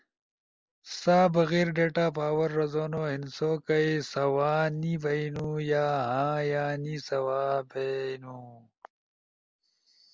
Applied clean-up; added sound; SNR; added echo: none; none; none; none.